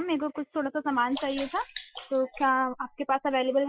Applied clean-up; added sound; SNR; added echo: classical method Wiener filter.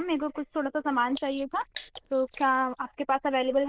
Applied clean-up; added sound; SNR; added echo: neural diffusion model UNIVERSE++.